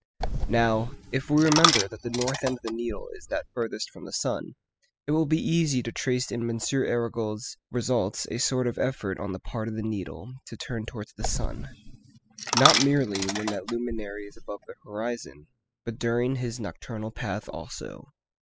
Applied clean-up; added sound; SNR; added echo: classical method spectral subtraction.